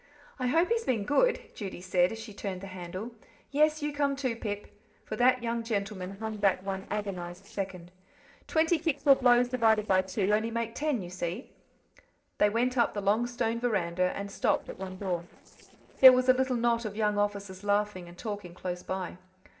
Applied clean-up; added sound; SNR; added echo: neural separator model SepFormer DNS4.